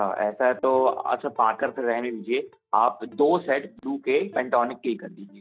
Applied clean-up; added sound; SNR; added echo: neural mask model DeepFilterNet 3.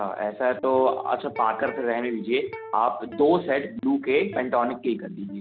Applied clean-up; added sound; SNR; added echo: none; Electric guitar; 18 dB; none.